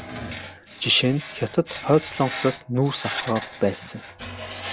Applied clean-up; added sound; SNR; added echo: none; Screech; 11 dB; none.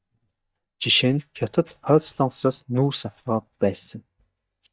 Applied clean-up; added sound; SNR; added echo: neural mask model DeepFilterNet 3.